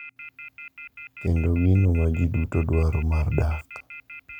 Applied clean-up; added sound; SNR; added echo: none; Telephone; 18 dB; none.